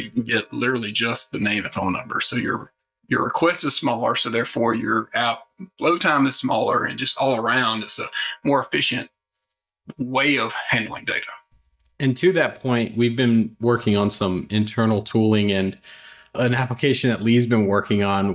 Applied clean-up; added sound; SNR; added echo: neural mask model DeepFilterNet 3.